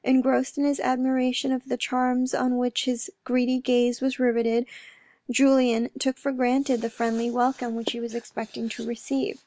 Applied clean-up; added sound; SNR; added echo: none; none; none; none.